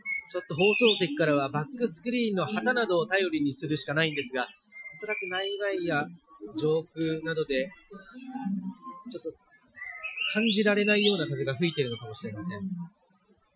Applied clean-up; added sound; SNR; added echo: classical method Wiener filter.